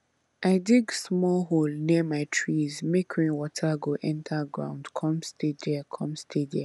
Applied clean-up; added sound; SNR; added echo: none; none; none; none.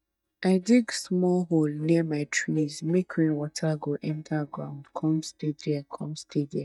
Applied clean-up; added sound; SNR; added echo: neural mask model DeepFilterNet 3.